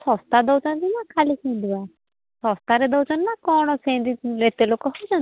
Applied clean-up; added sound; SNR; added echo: none; none; none; none.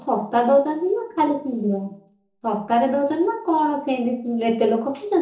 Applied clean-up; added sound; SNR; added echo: none; none; none; reverberation time 0.8 s.